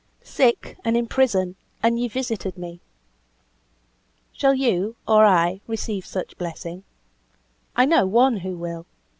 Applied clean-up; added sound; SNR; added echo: none; none; none; none.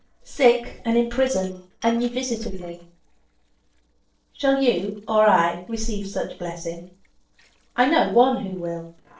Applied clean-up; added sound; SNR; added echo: neural separator model SepFormer DNS4.